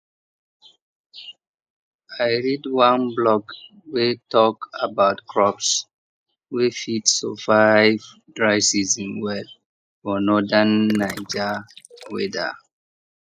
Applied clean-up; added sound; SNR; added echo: neural mask model Resemble Enhance denoiser.